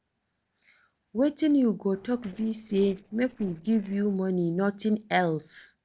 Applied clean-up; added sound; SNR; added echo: neural separator model SepFormer DNS4.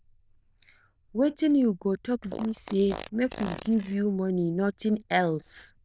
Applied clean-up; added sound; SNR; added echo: neural diffusion model UNIVERSE++.